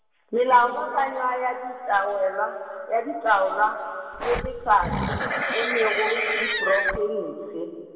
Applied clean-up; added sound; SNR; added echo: none; Livestock, farm animals, working animals; 2 dB; reverberation time 2.4 s.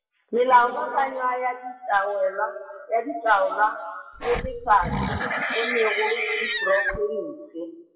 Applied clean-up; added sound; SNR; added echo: classical method WPE with log-MMSE.